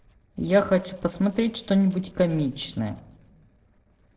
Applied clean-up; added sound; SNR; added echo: neural separator model SepFormer DNS4.